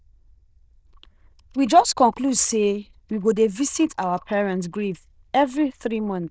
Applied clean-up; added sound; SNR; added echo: neural diffusion model UNIVERSE++.